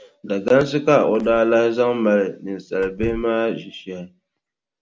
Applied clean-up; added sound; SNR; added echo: none; Door / Car; 20 dB; none.